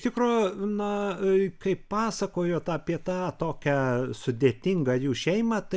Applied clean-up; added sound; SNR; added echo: none; none; none; none.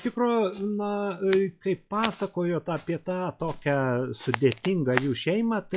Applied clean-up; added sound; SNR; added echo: classical method log-MMSE.